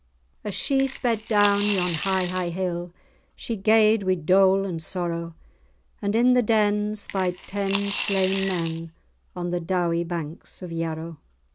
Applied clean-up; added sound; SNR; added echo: none; Coin (dropping) / Glass; 0 dB; none.